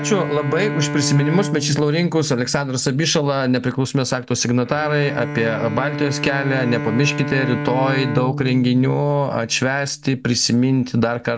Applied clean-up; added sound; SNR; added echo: none; Bowed string instrument; 8 dB; none.